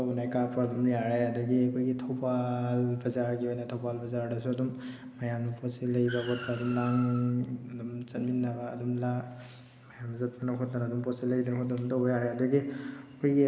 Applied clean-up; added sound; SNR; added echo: none; Car; 15 dB; none.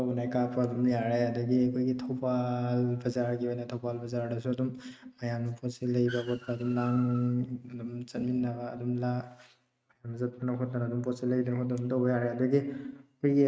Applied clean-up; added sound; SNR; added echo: neural mask model RNNoise.